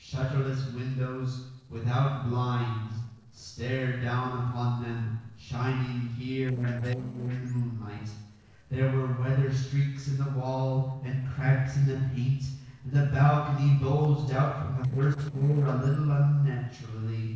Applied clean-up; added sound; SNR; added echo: neural separator model SepFormer DNS4.